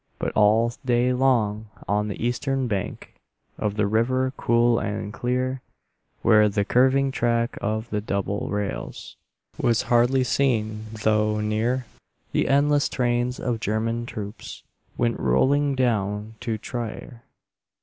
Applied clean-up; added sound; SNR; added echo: none; none; none; none.